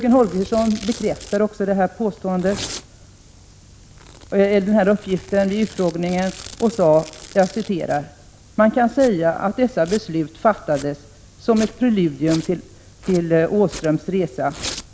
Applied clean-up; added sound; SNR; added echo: none; Domestic sounds, home sounds; 18 dB; none.